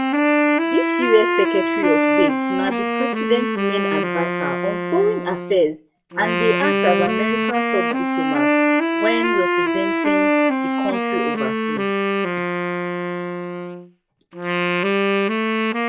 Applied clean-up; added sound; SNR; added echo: none; Wind instrument, woodwind instrument; -4 dB; reverberation time 0.2 s.